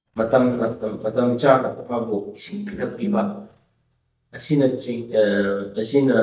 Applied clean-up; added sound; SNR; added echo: neural mask model DeepFilterNet 3.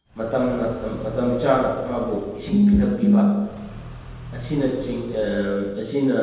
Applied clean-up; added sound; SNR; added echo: none; Car; 16 dB; reverberation time 1.2 s.